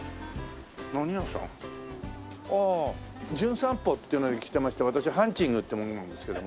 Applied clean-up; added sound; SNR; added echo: none; none; none; none.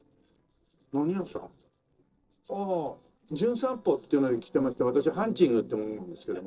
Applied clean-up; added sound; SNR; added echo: neural separator model SepFormer DNS4.